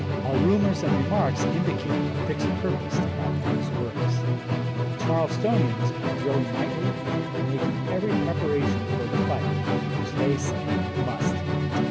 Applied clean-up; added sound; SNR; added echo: none; Musical instrument; -4 dB; none.